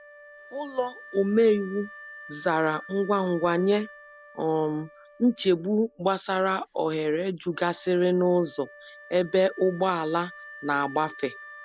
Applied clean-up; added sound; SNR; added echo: none; Wind instrument, woodwind instrument; 20 dB; none.